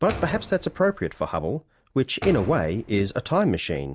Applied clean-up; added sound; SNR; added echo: none; Door; 14 dB; none.